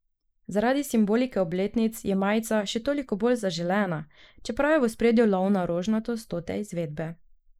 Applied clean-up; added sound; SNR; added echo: neural mask model Resemble Enhance denoiser.